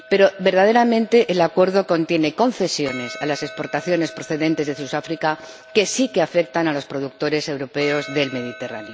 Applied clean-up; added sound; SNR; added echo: none; Percussion; 19 dB; none.